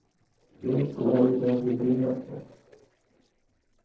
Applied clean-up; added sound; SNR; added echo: neural separator model SepFormer DNS4.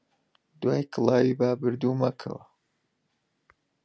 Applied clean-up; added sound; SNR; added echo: none; none; none; none.